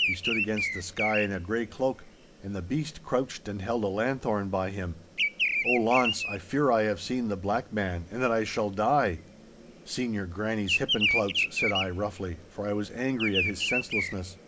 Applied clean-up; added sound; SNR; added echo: none; Bird vocalization, bird call, bird song; 4 dB; none.